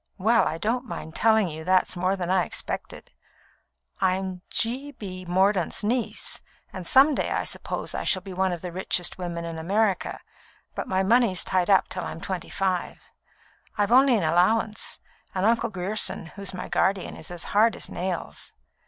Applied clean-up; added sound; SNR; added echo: none; none; none; none.